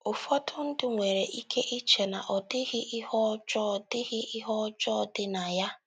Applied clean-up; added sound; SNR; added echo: none; none; none; none.